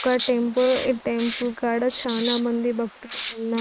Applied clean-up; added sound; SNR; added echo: neural mask model Resemble Enhance denoiser.